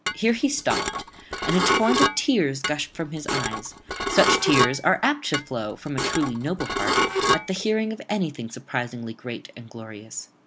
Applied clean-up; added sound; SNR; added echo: none; Dishes, pots, and pans / Glass; 0 dB; none.